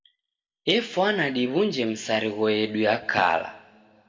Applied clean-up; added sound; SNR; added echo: none; none; none; reverberation time 1.2 s.